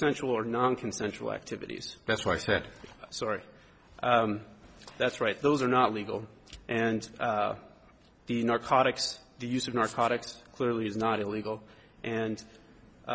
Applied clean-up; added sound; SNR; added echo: none; Writing; 20 dB; none.